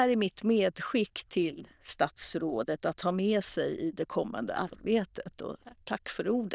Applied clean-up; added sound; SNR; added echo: neural diffusion model UNIVERSE++.